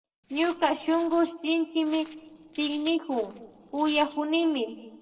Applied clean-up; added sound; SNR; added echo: neural separator model SepFormer DNS4.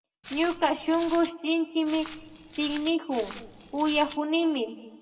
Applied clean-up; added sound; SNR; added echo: none; Walk, footsteps; 14 dB; reverberation time 1.5 s.